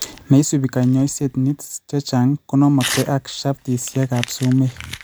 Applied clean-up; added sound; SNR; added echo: none; Crumpling, crinkling / Tearing; 15 dB; none.